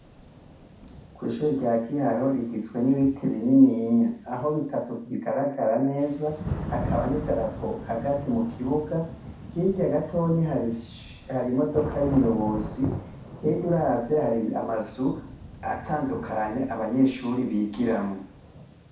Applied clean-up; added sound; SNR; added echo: none; Thunder / Rain; 12 dB; reverberation time 0.6 s.